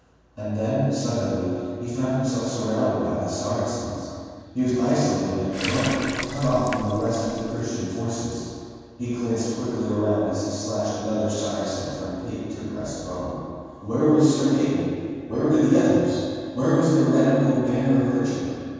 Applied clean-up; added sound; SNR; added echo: none; Water tap, faucet; 10 dB; reverberation time 2.1 s.